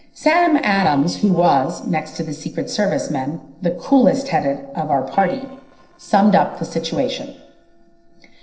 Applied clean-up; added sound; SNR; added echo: neural separator model SepFormer DNS4.